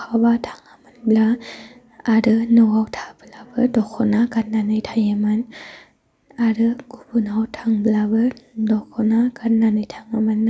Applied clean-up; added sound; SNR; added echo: none; none; none; none.